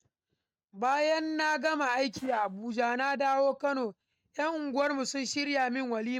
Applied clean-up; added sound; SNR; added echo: neural mask model RNNoise.